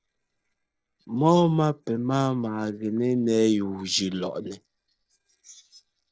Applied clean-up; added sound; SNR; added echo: neural separator model SepFormer DNS4.